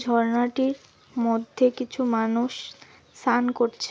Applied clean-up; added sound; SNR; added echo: none; none; none; none.